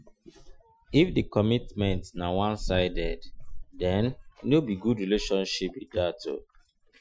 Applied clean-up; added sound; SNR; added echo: classical method Wiener filter.